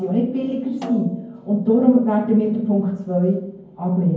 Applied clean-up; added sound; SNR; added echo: none; Snare drum; 18 dB; reverberation time 0.9 s.